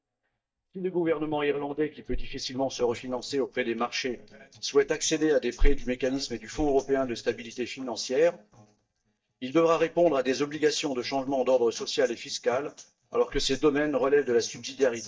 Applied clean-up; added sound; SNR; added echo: neural mask model DeepFilterNet 3.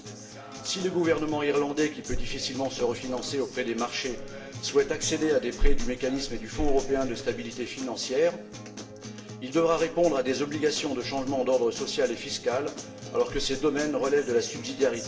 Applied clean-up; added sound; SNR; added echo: none; Acoustic guitar; 14 dB; reverberation time 0.8 s.